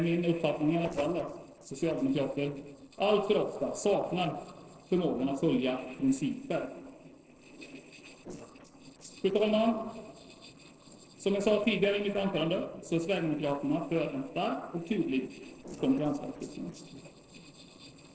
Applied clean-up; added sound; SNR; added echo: neural separator model SepFormer DNS4.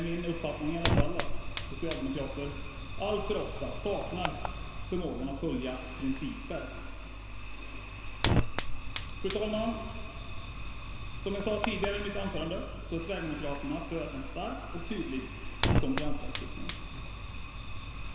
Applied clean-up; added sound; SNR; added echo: none; Fire; -4 dB; reverberation time 2.2 s.